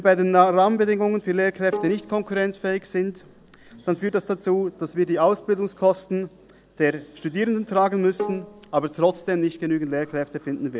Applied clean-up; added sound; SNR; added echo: none; Bowed string instrument; 14 dB; none.